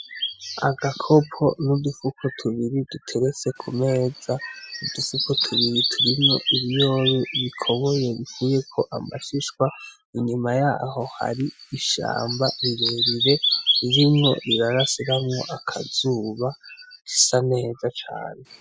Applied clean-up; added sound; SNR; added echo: classical method Wiener filter.